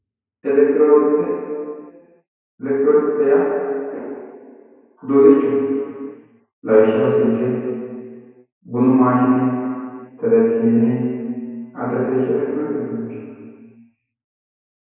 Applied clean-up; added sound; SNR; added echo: none; none; none; reverberation time 2.2 s.